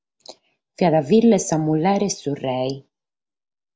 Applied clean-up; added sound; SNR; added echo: none; none; none; none.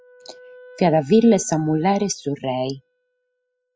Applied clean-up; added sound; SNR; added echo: classical method spectral subtraction.